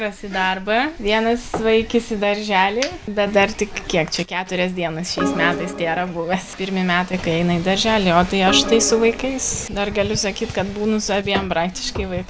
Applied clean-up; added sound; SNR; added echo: none; Organ; 4 dB; none.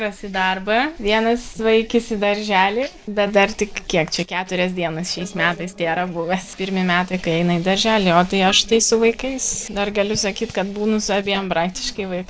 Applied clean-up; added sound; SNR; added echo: neural separator model SepFormer DNS4.